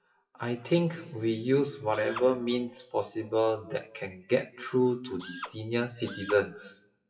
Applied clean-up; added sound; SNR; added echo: classical method WPE with log-MMSE.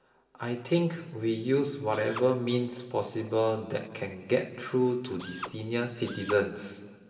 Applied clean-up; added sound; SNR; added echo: none; Drill; 14 dB; reverberation time 2.9 s.